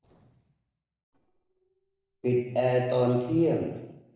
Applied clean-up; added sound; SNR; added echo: neural separator model SepFormer DNS4.